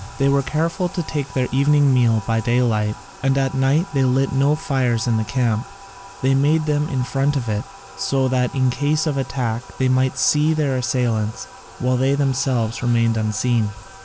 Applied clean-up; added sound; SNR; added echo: none; Bathtub (filling or washing); 19 dB; none.